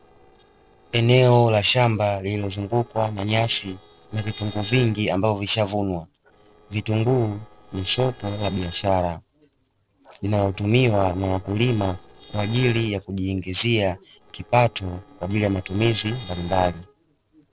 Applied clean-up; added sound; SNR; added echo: neural separator model SepFormer DNS4.